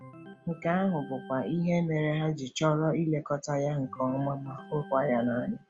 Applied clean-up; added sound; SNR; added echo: none; Organ; 19 dB; none.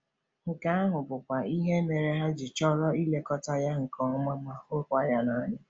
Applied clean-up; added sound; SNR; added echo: none; none; none; none.